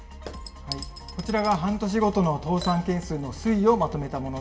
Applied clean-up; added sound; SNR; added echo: none; Chink, clink / Liquid; 19 dB; reverberation time 1.3 s.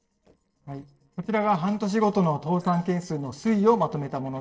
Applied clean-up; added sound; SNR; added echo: neural separator model SepFormer DNS4.